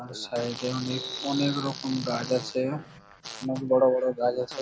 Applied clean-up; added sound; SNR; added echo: none; Fart; 14 dB; none.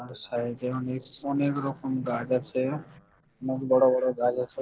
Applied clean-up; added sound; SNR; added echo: neural separator model SepFormer DNS4.